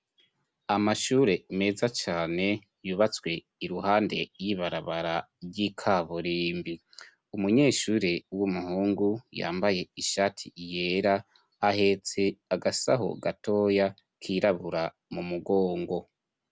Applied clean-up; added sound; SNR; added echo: none; none; none; none.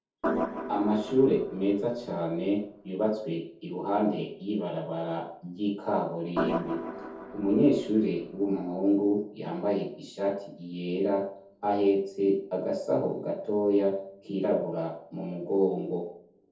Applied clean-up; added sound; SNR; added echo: neural separator model SepFormer DNS4.